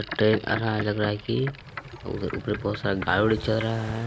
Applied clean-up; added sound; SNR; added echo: none; Boat, Water vehicle; 11 dB; none.